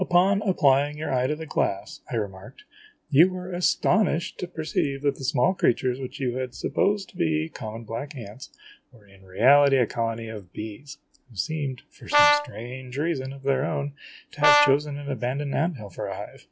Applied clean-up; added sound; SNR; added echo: none; Brass instrument; -2 dB; none.